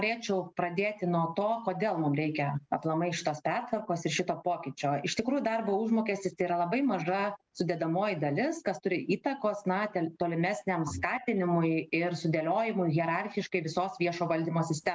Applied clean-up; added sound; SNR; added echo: none; none; none; none.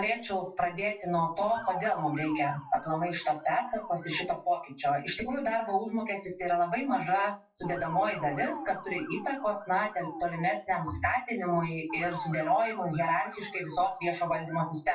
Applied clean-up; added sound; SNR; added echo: classical method WPE with log-MMSE.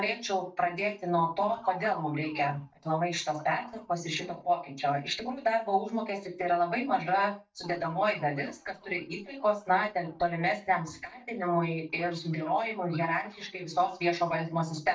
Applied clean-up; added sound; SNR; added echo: neural mask model DeepFilterNet 3.